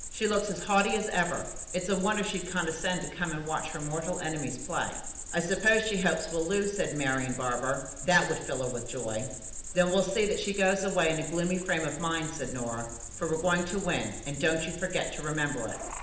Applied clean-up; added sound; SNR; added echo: none; Cricket; 9 dB; reverberation time 0.8 s.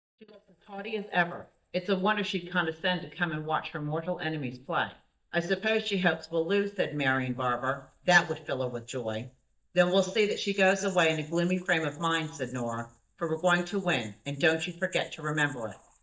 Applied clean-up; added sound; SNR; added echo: neural mask model DeepFilterNet 3.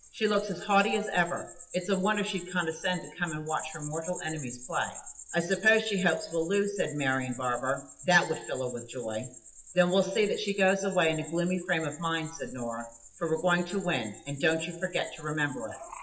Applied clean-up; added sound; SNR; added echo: classical method WPE with log-MMSE.